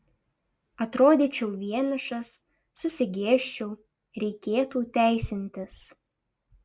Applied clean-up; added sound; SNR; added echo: none; none; none; none.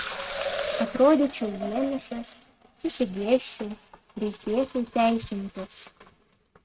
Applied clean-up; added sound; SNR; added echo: neural mask model RNNoise.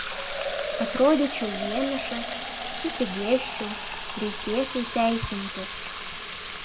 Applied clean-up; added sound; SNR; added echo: none; Fill (with liquid); 4 dB; none.